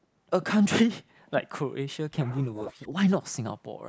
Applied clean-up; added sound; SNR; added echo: neural mask model Resemble Enhance denoiser.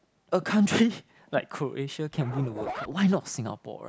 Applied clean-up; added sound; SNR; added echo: none; Zipper (clothing); 11 dB; none.